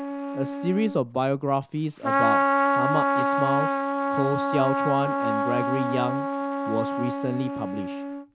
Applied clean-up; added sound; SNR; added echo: none; Trumpet; -2 dB; none.